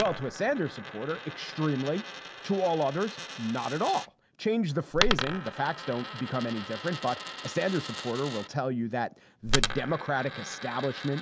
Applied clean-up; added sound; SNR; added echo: none; Coin (dropping); 5 dB; none.